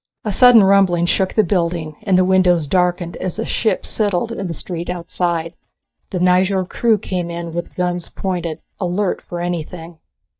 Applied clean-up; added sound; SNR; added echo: neural mask model DeepFilterNet 3.